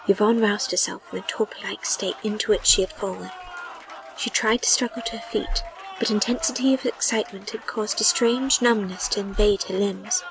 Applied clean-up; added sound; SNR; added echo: none; Applause; 16 dB; none.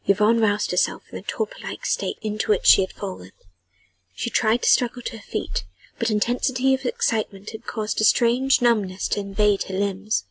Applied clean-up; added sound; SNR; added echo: none; none; none; none.